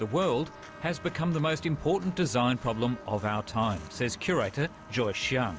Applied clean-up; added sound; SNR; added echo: none; Walk, footsteps + Trumpet; 19 dB; none.